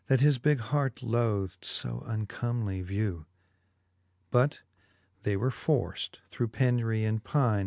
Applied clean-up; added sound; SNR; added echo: none; none; none; none.